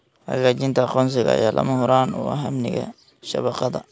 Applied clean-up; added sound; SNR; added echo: none; none; none; none.